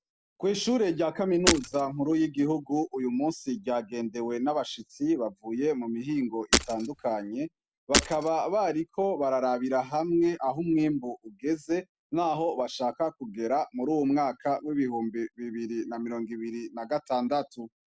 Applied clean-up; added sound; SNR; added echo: none; Shatter; 1 dB; none.